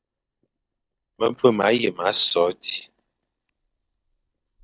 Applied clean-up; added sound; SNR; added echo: neural mask model DeepFilterNet 3.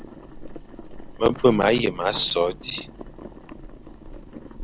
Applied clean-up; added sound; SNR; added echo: none; Boiling; 13 dB; none.